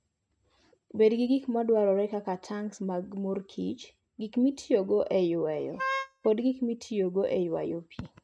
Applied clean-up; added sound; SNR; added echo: neural mask model RNNoise.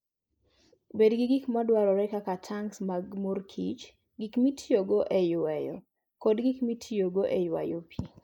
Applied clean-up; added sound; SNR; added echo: neural mask model Resemble Enhance denoiser.